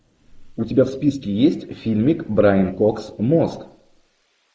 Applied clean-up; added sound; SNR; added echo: neural mask model Resemble Enhance denoiser.